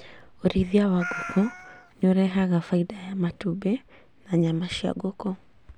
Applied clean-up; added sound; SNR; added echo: none; Meow; 12 dB; none.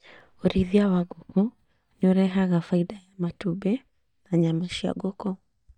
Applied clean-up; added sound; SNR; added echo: neural mask model DeepFilterNet 3.